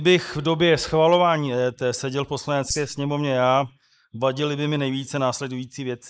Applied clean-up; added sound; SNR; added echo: neural mask model Resemble Enhance denoiser.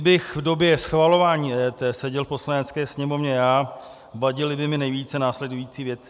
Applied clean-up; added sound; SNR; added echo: none; none; none; none.